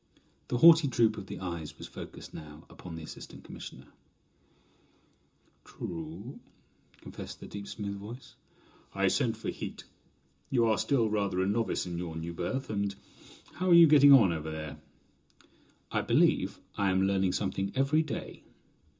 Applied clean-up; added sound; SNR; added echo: none; none; none; reverberation time 0.2 s.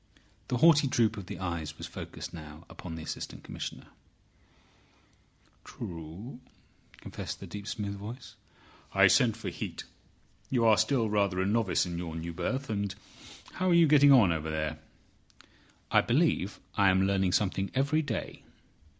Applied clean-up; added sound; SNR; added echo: none; none; none; none.